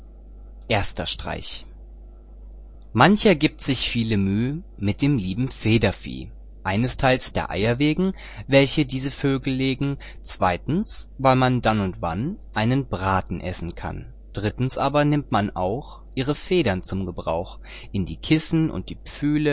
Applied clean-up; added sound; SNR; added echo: none; none; none; none.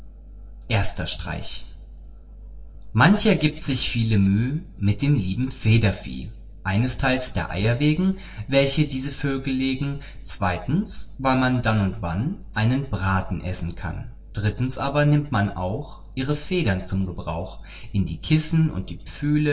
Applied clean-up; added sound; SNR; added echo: none; none; none; reverberation time 0.6 s.